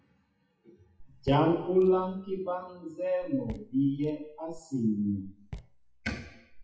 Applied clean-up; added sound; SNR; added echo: classical method WPE with log-MMSE.